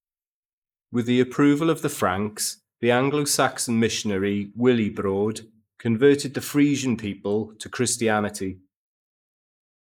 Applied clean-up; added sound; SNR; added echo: neural mask model Resemble Enhance denoiser.